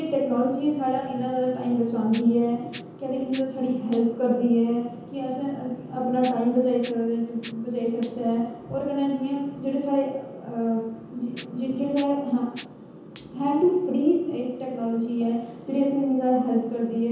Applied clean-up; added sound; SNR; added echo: none; Rattle (instrument); 16 dB; reverberation time 0.9 s.